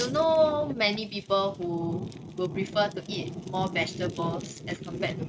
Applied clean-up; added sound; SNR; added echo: neural mask model RNNoise.